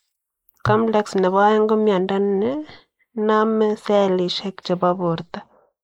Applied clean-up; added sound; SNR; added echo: neural mask model Resemble Enhance denoiser.